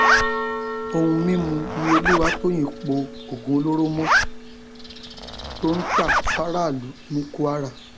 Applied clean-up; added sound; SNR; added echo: none; Zipper (clothing) + Church bell; 0 dB; none.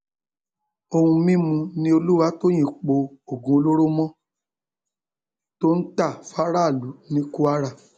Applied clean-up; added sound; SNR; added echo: none; none; none; none.